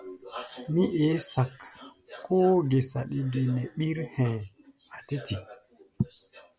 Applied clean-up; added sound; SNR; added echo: none; none; none; none.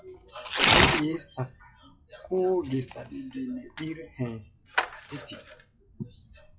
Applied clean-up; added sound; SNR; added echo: classical method WPE with log-MMSE.